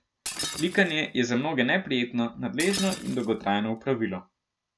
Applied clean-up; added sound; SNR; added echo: none; Shatter; 12 dB; none.